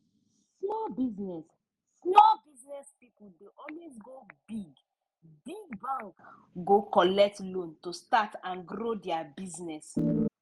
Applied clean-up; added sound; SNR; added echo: none; Organ; -4 dB; none.